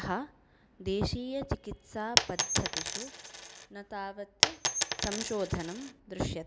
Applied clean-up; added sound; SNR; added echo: none; Coin (dropping); -4 dB; none.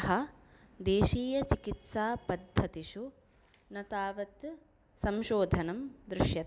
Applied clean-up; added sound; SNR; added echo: none; none; none; none.